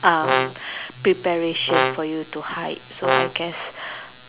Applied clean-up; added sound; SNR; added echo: none; Brass instrument; 0 dB; none.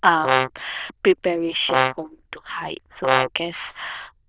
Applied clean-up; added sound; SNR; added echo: neural diffusion model UNIVERSE++.